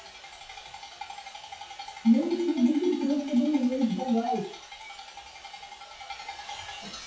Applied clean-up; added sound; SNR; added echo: classical method WPE with log-MMSE.